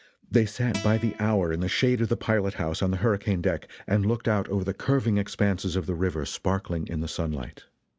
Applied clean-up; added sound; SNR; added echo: none; Acoustic guitar; 17 dB; none.